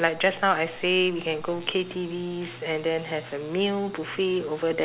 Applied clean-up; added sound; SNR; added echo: none; none; none; none.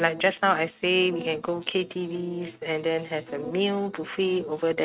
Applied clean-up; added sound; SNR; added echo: neural mask model RNNoise.